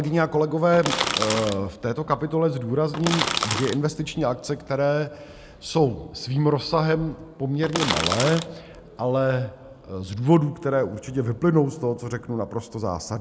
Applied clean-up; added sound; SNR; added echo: none; Crackle; 2 dB; none.